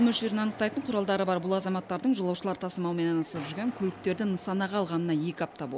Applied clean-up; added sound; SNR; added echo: none; none; none; none.